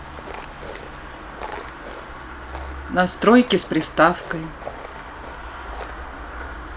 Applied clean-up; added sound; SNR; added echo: none; Tools; 17 dB; none.